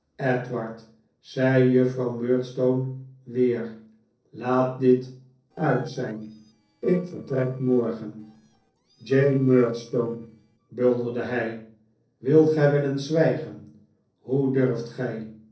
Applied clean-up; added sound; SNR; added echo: neural separator model SepFormer DNS4.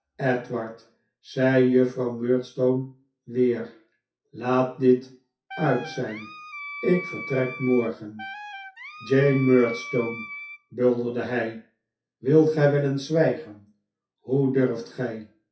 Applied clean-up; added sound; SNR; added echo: classical method WPE with log-MMSE.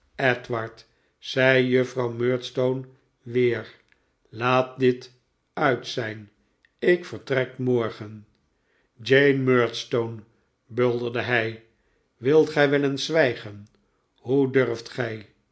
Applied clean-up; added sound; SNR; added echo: none; none; none; none.